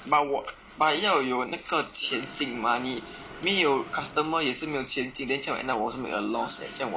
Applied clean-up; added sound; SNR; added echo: none; Mechanisms; 19 dB; none.